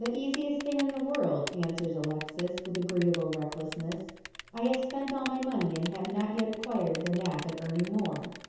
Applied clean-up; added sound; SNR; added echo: none; Typing; 14 dB; reverberation time 0.9 s.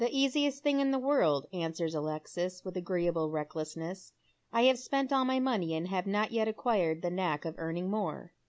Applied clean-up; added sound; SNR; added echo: none; none; none; none.